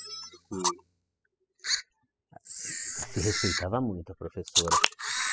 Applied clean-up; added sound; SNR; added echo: classical method spectral subtraction.